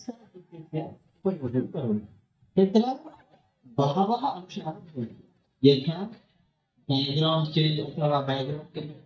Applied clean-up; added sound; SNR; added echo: neural mask model DeepFilterNet 3.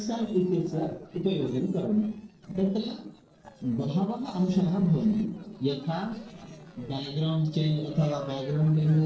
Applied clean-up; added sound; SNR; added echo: neural separator model SepFormer DNS4.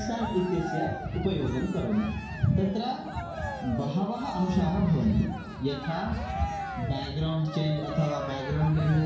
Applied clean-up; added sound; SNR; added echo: none; Cheering; 10 dB; reverberation time 0.6 s.